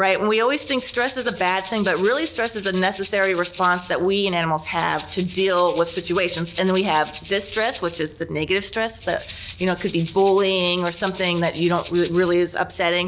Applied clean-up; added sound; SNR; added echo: none; Rattle (instrument); 19 dB; none.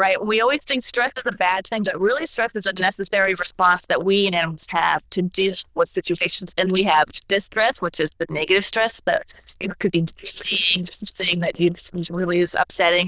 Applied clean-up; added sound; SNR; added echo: neural diffusion model UNIVERSE++.